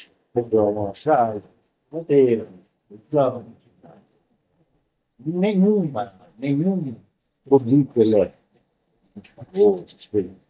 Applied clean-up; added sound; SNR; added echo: neural mask model DeepFilterNet 3.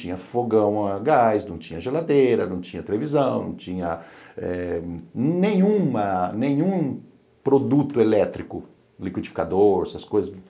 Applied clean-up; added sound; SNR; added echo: none; none; none; none.